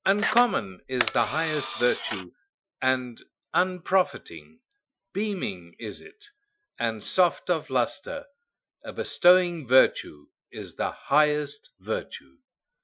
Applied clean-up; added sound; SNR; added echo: classical method Wiener filter.